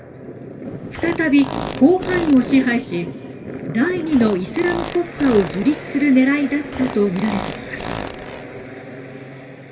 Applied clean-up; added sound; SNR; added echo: none; Fart; 11 dB; reverberation time 2.3 s.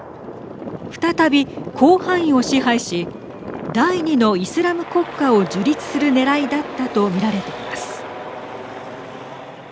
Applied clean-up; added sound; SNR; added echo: none; none; none; none.